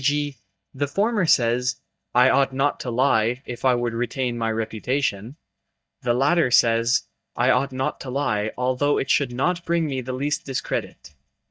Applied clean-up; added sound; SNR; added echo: neural mask model DeepFilterNet 3.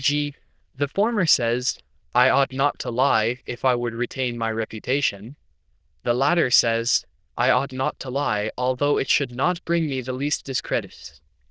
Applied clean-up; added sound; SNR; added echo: neural diffusion model UNIVERSE++.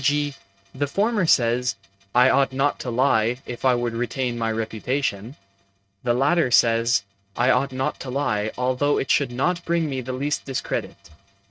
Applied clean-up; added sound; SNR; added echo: neural mask model RNNoise.